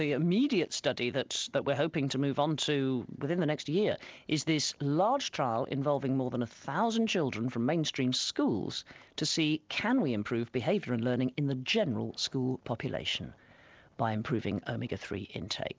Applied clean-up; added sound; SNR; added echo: none; none; none; none.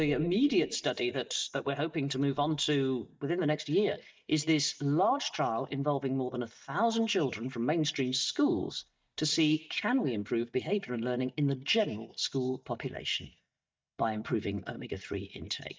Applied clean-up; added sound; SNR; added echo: neural mask model DeepFilterNet 3.